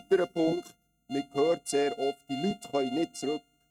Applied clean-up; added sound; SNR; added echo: neural mask model RNNoise.